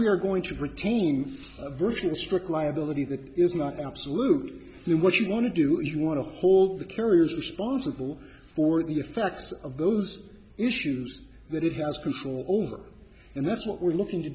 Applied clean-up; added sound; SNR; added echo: none; none; none; none.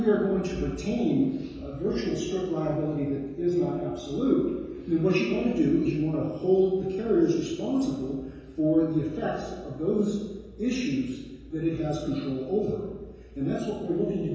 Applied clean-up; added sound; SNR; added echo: none; none; none; reverberation time 1.2 s.